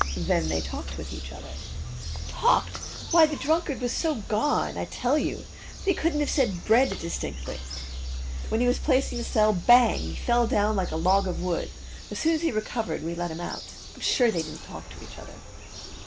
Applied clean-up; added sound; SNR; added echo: none; Bird vocalization, bird call, bird song; 7 dB; none.